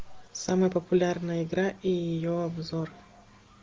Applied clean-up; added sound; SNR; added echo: none; none; none; none.